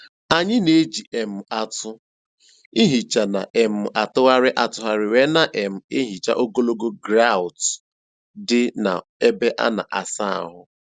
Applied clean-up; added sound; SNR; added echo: none; none; none; none.